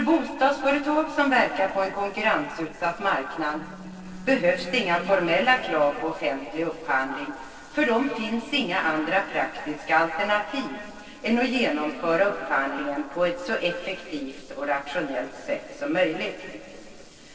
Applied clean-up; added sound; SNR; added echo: neural separator model SepFormer DNS4.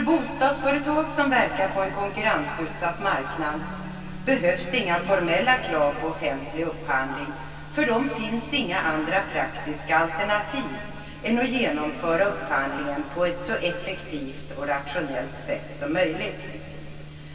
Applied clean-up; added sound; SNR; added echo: none; Bowed string instrument; 14 dB; reverberation time 2.6 s.